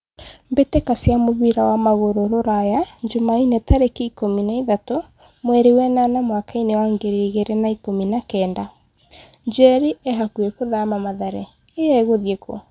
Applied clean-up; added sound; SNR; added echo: none; none; none; none.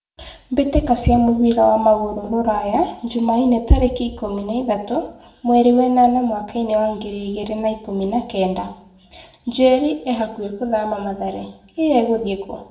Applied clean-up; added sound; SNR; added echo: none; none; none; reverberation time 0.5 s.